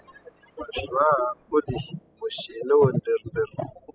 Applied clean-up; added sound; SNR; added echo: classical method spectral subtraction.